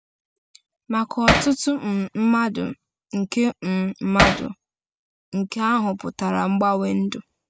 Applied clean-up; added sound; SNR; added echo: none; Hammer; -4 dB; none.